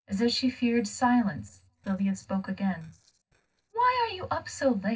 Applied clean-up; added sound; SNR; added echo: neural separator model SepFormer DNS4.